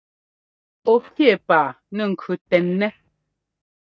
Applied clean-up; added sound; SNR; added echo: neural mask model DeepFilterNet 3.